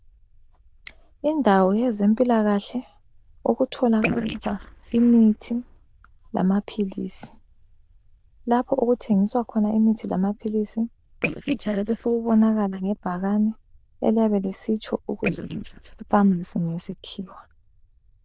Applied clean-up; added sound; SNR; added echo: neural diffusion model UNIVERSE++.